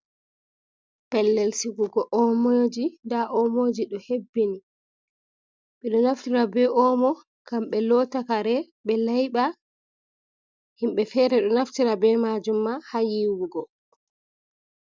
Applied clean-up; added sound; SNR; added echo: none; none; none; none.